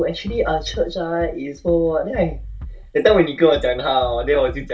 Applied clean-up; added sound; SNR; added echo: none; Bass drum; 13 dB; reverberation time 0.2 s.